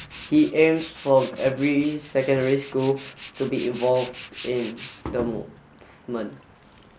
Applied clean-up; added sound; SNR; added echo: none; Tools; 16 dB; none.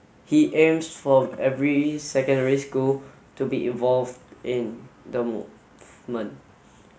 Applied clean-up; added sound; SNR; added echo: none; none; none; none.